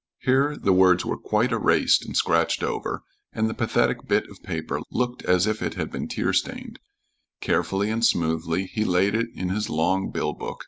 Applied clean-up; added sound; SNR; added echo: none; none; none; none.